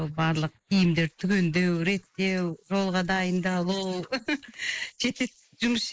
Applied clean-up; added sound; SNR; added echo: neural mask model Resemble Enhance denoiser.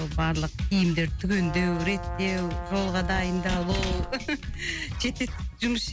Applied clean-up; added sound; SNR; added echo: none; Brass instrument; 12 dB; none.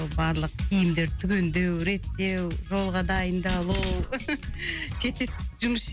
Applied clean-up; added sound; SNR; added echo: none; none; none; none.